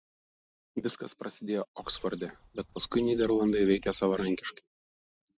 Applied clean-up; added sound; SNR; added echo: neural mask model DeepFilterNet 3.